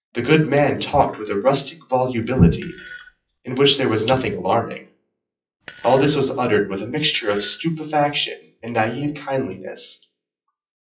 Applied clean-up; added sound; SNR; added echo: classical method WPE with log-MMSE.